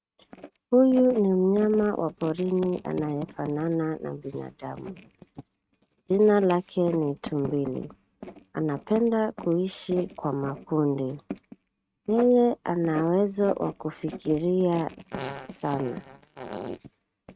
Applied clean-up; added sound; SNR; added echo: neural mask model RNNoise.